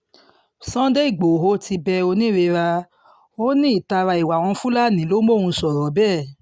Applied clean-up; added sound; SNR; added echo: none; none; none; none.